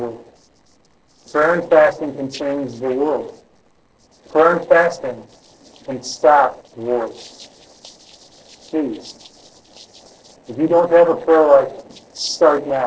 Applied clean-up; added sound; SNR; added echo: neural separator model SepFormer DNS4.